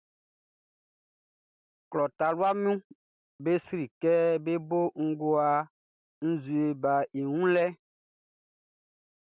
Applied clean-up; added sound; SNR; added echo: none; none; none; none.